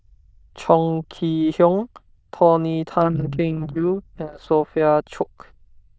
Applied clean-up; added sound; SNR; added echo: neural diffusion model UNIVERSE++.